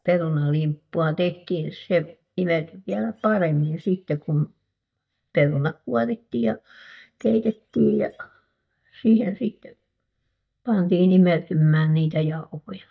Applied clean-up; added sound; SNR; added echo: neural mask model DeepFilterNet 3.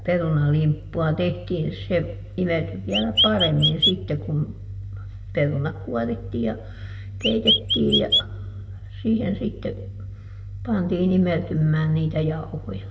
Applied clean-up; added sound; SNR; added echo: none; Chirp, tweet; -2 dB; reverberation time 1.0 s.